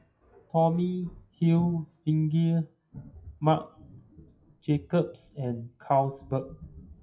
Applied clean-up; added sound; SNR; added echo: classical method WPE with log-MMSE.